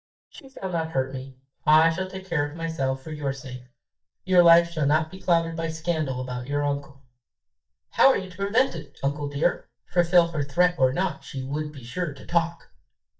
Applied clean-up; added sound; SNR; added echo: neural mask model DeepFilterNet 3.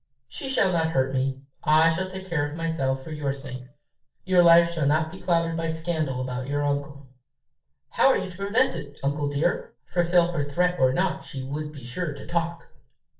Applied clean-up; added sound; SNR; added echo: neural separator model SepFormer DNS4.